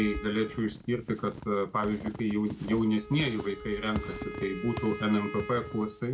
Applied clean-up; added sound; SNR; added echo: none; Wind instrument, woodwind instrument + Squeak / Walk, footsteps; 11 dB; none.